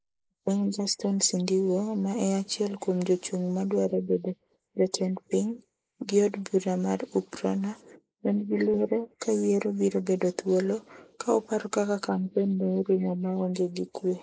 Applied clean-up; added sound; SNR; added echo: neural mask model Resemble Enhance denoiser.